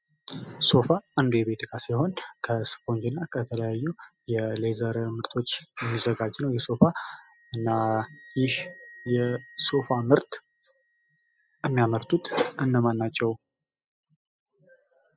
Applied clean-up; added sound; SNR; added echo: classical method spectral subtraction.